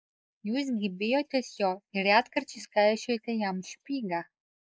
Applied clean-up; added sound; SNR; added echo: neural mask model Resemble Enhance denoiser.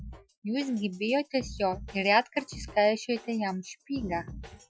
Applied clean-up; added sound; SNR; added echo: classical method Wiener filter.